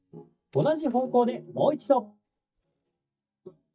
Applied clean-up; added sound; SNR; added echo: neural mask model DeepFilterNet 3.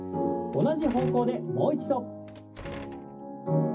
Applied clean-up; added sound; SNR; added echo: none; Door; 19 dB; reverberation time 0.4 s.